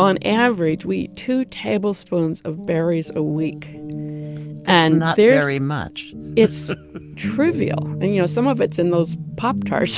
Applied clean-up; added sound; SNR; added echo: none; Guitar; 11 dB; none.